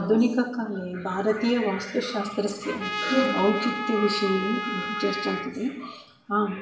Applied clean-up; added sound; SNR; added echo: none; Trumpet; 5 dB; reverberation time 0.5 s.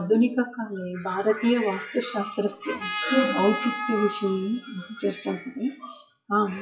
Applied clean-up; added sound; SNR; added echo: classical method WPE with log-MMSE.